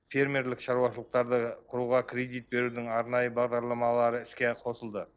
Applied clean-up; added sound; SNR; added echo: neural separator model SepFormer DNS4.